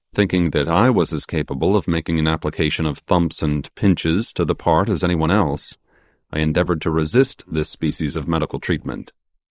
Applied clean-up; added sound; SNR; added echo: neural mask model Resemble Enhance denoiser.